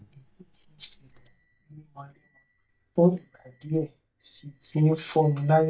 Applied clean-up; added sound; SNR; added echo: neural mask model DeepFilterNet 3.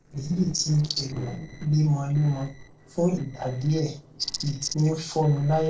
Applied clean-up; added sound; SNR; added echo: neural separator model SepFormer DNS4.